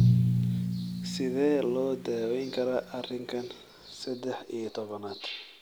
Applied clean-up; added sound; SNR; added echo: none; Drum; -1 dB; none.